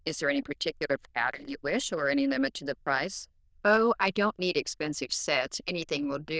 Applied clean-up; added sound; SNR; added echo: neural diffusion model UNIVERSE++.